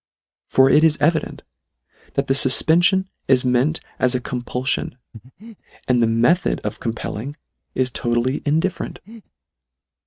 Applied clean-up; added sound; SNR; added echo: neural mask model RNNoise.